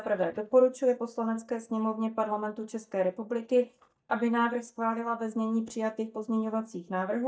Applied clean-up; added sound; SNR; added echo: neural mask model DeepFilterNet 3.